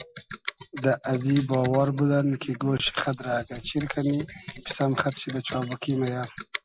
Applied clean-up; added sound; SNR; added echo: none; Computer keyboard; 11 dB; none.